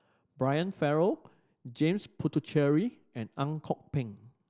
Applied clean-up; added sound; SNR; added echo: none; none; none; none.